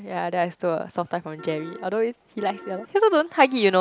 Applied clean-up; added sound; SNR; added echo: none; Piano; 17 dB; none.